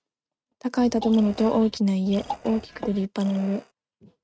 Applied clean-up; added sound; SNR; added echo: neural mask model RNNoise.